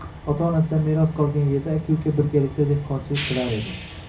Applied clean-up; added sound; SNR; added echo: none; Train; 12 dB; reverberation time 0.4 s.